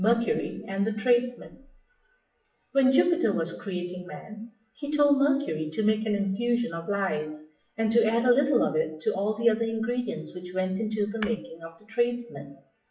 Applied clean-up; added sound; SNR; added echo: classical method WPE with log-MMSE.